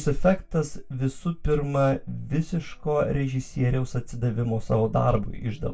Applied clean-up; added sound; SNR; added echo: none; none; none; reverberation time 0.2 s.